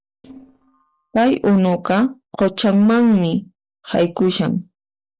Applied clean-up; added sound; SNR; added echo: neural separator model SepFormer DNS4.